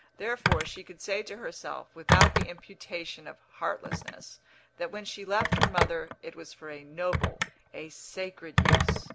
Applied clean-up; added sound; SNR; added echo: none; Telephone; -5 dB; none.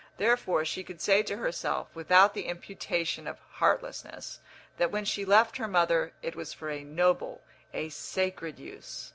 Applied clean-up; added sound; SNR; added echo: none; none; none; none.